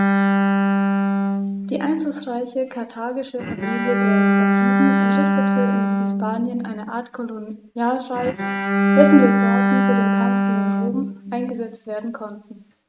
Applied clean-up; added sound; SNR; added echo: neural mask model RNNoise.